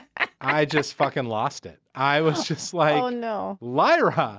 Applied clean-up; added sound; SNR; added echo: none; none; none; none.